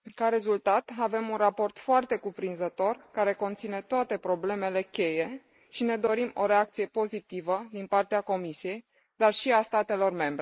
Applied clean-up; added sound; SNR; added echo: neural mask model Resemble Enhance denoiser.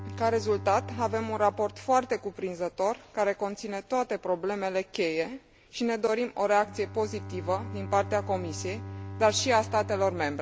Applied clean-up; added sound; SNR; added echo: none; Bowed string instrument; 13 dB; none.